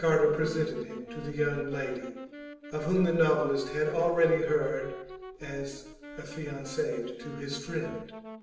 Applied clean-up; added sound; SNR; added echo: none; Wind instrument, woodwind instrument; 14 dB; reverberation time 0.8 s.